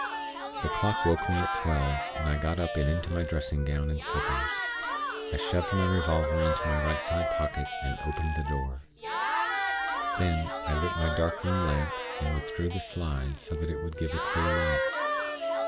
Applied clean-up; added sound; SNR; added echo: none; Wind instrument, woodwind instrument + Crowd / Cheering; 1 dB; none.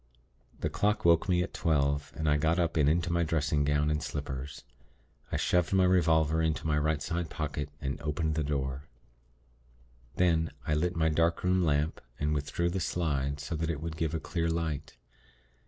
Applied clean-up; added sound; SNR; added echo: none; none; none; none.